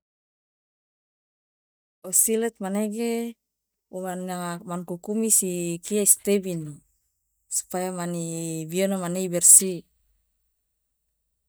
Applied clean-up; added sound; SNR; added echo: neural mask model DeepFilterNet 3.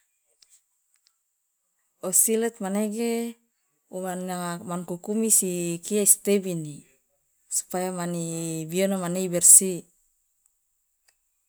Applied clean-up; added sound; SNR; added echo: none; none; none; none.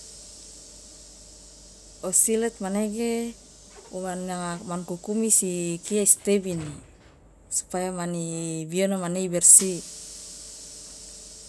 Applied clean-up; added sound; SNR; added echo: none; Sliding door / Hiss; 19 dB; none.